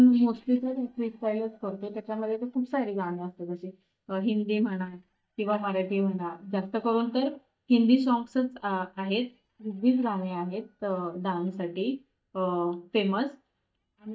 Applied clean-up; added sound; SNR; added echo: neural mask model DeepFilterNet 3.